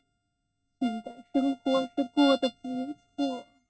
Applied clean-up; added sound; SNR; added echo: neural mask model RNNoise.